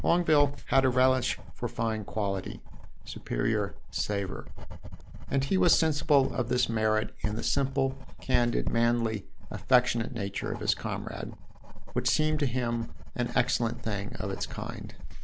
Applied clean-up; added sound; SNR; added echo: none; Writing; 3 dB; none.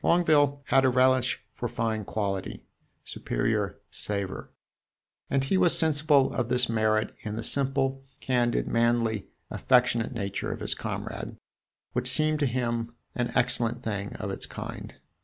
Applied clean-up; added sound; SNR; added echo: none; none; none; none.